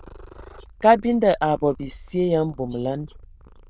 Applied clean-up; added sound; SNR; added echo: neural diffusion model UNIVERSE++.